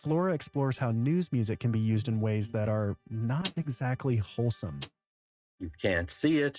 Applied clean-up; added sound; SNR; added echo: neural mask model RNNoise.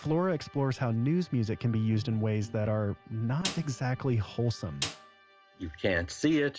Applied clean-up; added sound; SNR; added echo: none; Snare drum; 11 dB; none.